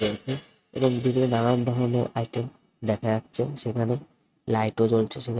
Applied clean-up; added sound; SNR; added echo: neural mask model RNNoise.